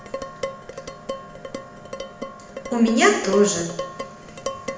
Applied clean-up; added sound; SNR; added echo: none; Dishes, pots, and pans; 9 dB; reverberation time 0.8 s.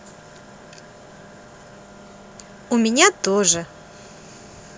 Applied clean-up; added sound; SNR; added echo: none; none; none; none.